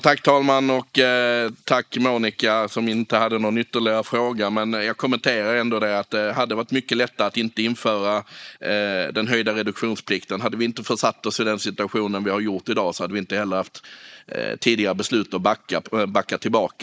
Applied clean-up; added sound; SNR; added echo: neural mask model Resemble Enhance denoiser.